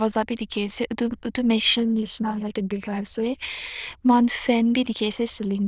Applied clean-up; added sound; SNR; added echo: neural diffusion model UNIVERSE++.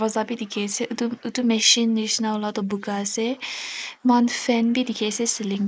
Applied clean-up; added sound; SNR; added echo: neural mask model Resemble Enhance denoiser.